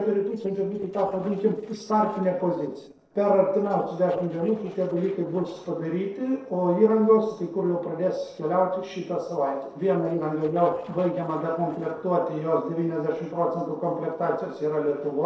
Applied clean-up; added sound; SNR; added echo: neural separator model SepFormer DNS4.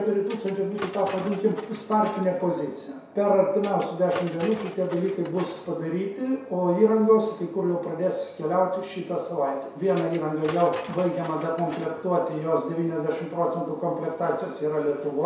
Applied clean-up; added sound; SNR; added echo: none; Tools; 15 dB; reverberation time 0.7 s.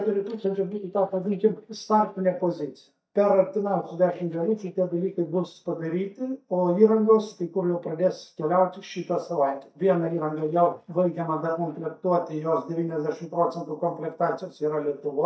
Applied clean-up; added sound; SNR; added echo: neural mask model DeepFilterNet 3.